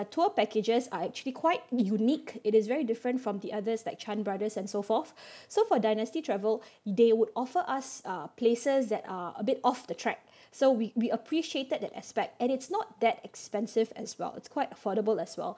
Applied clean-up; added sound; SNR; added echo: none; none; none; none.